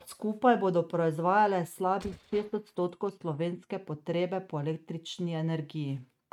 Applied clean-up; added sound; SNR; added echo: neural mask model RNNoise.